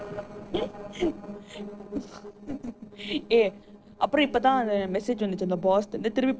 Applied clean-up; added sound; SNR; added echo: neural separator model SepFormer DNS4.